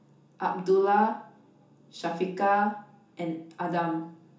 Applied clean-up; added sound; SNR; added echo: none; none; none; reverberation time 0.7 s.